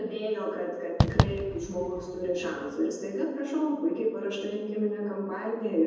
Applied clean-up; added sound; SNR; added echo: none; Fireworks; -1 dB; reverberation time 1.1 s.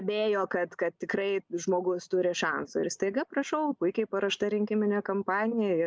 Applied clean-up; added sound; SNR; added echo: none; none; none; none.